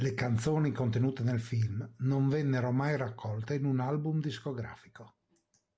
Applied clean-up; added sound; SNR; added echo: none; none; none; none.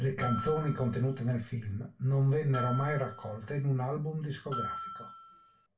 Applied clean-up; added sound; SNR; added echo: none; Bell; 8 dB; reverberation time 0.2 s.